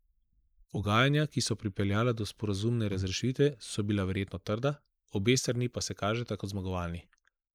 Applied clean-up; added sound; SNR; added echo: neural mask model Resemble Enhance denoiser.